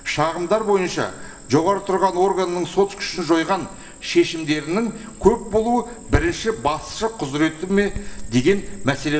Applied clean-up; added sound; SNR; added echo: none; Cricket; 15 dB; reverberation time 1.7 s.